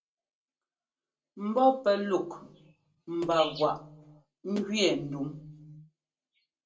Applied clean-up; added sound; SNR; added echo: none; none; none; reverberation time 0.2 s.